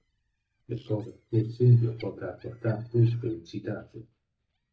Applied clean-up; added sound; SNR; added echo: neural mask model DeepFilterNet 3.